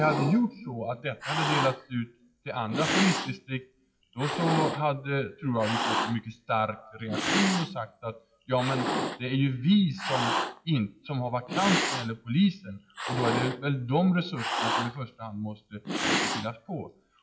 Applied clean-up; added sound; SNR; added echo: classical method WPE with log-MMSE.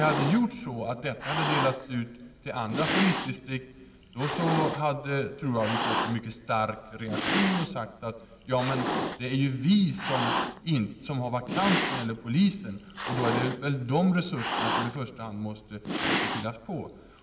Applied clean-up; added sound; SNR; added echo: none; Cat; 4 dB; reverberation time 2.4 s.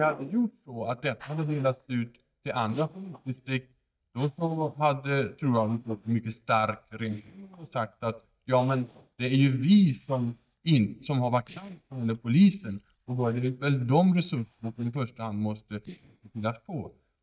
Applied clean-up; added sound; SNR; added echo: neural mask model DeepFilterNet 3.